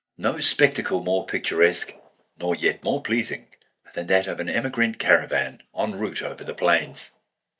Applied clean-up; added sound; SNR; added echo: neural mask model DeepFilterNet 3.